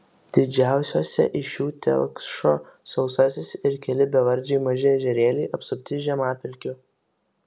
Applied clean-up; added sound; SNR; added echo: none; none; none; none.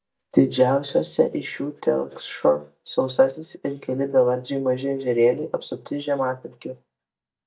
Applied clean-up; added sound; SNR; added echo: neural mask model DeepFilterNet 3.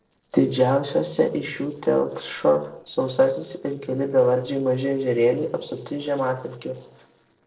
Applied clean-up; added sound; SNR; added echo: neural separator model SepFormer DNS4.